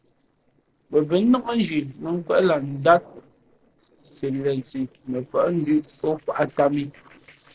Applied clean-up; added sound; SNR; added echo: neural separator model SepFormer DNS4.